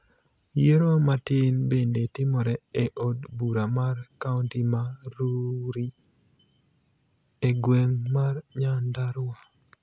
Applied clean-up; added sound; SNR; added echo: none; none; none; none.